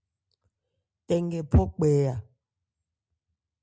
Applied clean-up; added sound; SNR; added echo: none; none; none; none.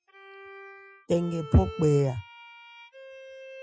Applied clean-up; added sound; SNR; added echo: classical method Wiener filter.